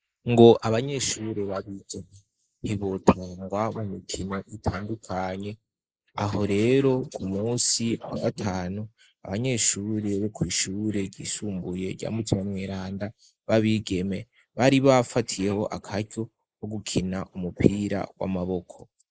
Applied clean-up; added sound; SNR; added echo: neural mask model Resemble Enhance denoiser.